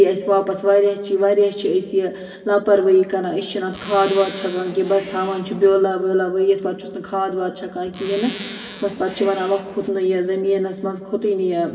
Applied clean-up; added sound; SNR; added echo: none; Zipper (clothing); 15 dB; reverberation time 2.1 s.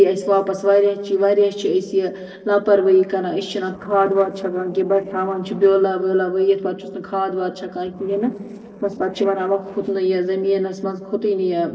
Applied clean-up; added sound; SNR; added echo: neural separator model SepFormer DNS4.